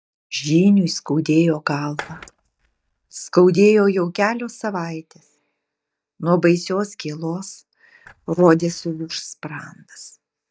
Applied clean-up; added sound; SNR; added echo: neural mask model DeepFilterNet 3.